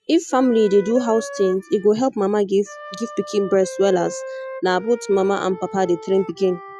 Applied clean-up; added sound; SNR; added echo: classical method Wiener filter.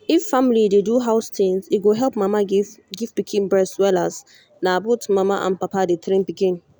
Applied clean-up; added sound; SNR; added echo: none; none; none; none.